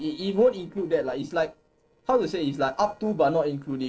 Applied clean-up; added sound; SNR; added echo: neural separator model SepFormer DNS4.